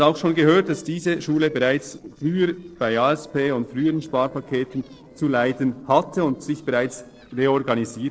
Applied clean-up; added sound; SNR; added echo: neural separator model SepFormer DNS4.